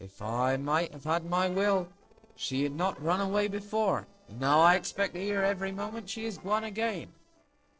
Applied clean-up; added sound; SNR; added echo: neural separator model SepFormer DNS4.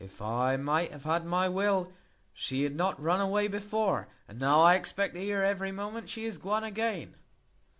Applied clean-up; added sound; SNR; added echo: none; none; none; none.